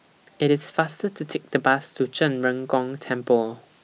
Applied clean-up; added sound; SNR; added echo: none; none; none; none.